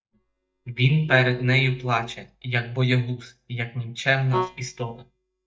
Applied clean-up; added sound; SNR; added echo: neural mask model DeepFilterNet 3.